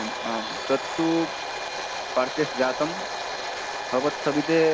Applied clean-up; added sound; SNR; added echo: none; Domestic sounds, home sounds; 4 dB; none.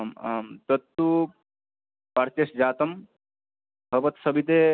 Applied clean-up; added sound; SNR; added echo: none; none; none; none.